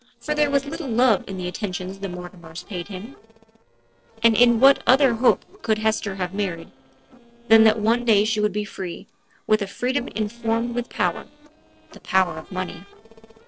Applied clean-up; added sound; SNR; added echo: neural separator model SepFormer DNS4.